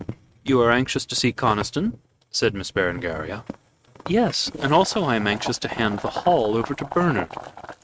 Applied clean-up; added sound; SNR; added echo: neural mask model RNNoise.